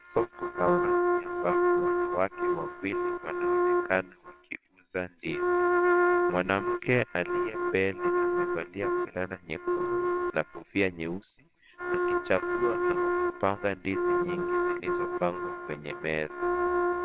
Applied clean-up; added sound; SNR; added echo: neural separator model SepFormer WHAMR!.